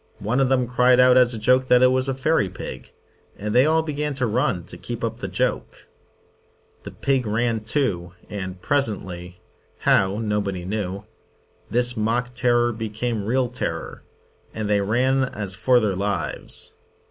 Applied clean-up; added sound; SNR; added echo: none; none; none; none.